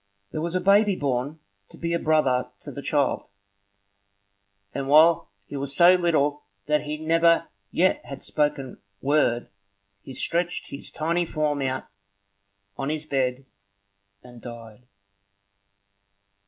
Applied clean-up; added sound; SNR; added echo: none; none; none; none.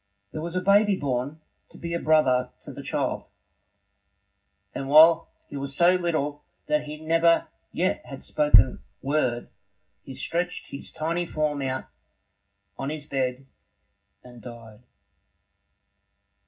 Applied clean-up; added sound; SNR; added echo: none; Bass drum; -4 dB; reverberation time 0.4 s.